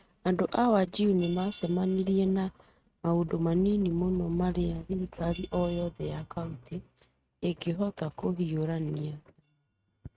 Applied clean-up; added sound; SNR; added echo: neural mask model RNNoise.